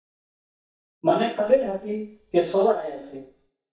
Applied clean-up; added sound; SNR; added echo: neural mask model DeepFilterNet 3.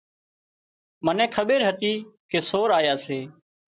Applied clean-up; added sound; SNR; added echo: none; none; none; none.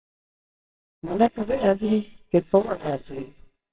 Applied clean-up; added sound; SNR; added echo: neural separator model SepFormer WHAMR!.